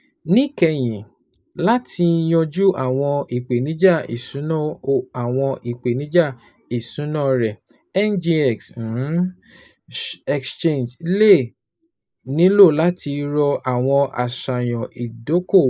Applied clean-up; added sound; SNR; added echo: neural mask model Resemble Enhance denoiser.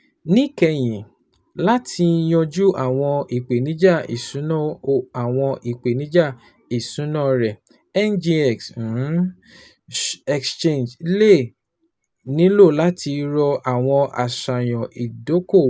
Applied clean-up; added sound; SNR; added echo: none; none; none; none.